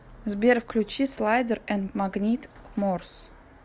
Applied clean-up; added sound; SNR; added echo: none; none; none; none.